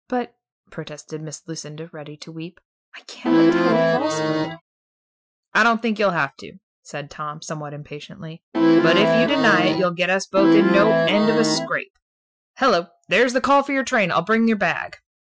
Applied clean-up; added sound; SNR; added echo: classical method Wiener filter.